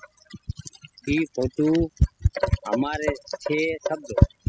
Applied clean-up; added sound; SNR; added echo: classical method spectral subtraction.